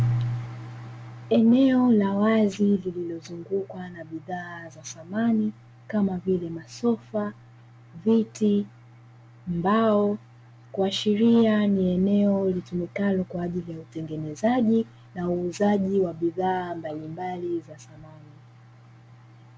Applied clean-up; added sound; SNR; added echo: none; none; none; none.